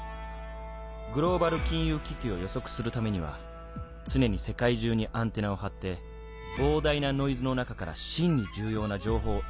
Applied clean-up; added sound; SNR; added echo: none; Harmonica; 19 dB; none.